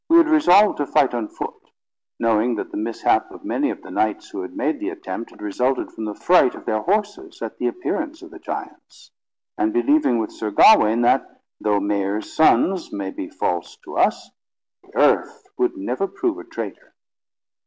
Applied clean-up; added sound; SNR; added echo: none; none; none; none.